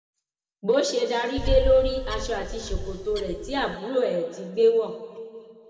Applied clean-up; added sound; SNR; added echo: none; Bird; 4 dB; reverberation time 1.9 s.